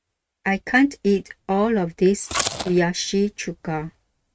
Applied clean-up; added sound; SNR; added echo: neural mask model RNNoise.